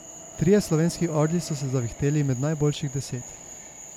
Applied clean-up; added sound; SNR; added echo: none; Train + Cricket / Frog; 16 dB; none.